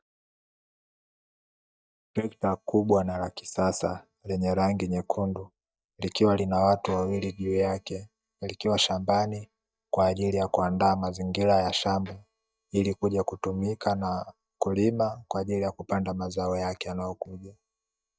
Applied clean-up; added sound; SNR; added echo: neural mask model DeepFilterNet 3.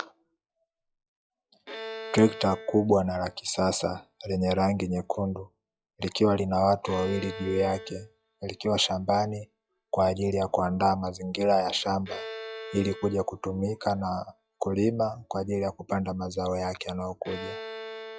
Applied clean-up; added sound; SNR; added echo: classical method log-MMSE.